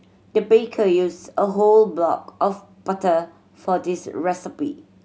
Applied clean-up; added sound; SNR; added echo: none; none; none; none.